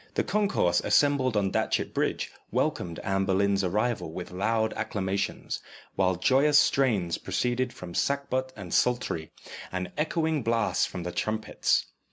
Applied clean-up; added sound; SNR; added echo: none; none; none; none.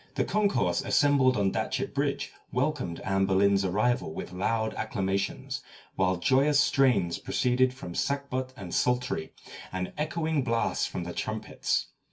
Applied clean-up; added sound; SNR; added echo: none; none; none; reverberation time 0.1 s.